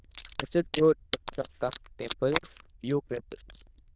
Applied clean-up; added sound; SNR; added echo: neural diffusion model UNIVERSE++.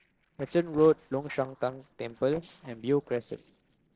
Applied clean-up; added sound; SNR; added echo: neural separator model SepFormer DNS4.